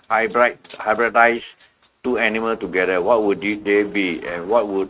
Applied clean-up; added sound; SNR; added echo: neural mask model RNNoise.